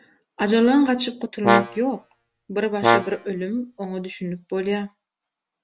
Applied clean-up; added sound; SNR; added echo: none; Brass instrument; 0 dB; none.